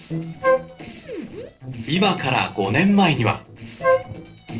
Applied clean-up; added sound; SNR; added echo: neural separator model SepFormer DNS4.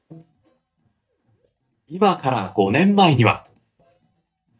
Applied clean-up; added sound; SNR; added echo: neural mask model DeepFilterNet 3.